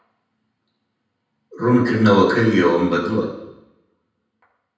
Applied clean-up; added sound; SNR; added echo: none; none; none; reverberation time 0.9 s.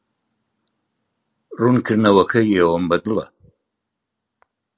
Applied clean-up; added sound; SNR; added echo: none; none; none; none.